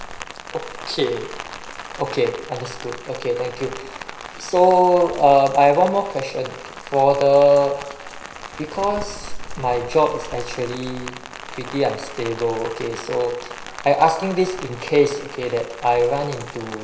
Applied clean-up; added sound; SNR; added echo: none; Rain; 13 dB; reverberation time 0.9 s.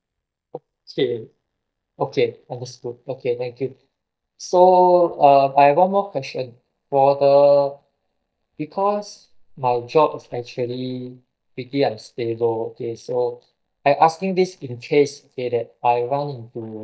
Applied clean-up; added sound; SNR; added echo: neural mask model DeepFilterNet 3.